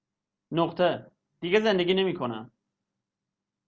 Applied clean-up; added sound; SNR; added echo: none; none; none; none.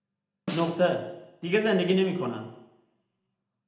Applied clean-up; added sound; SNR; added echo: none; Snare drum; 13 dB; reverberation time 0.7 s.